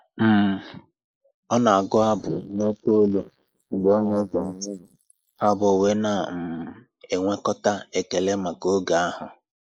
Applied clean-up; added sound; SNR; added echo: neural mask model Resemble Enhance denoiser.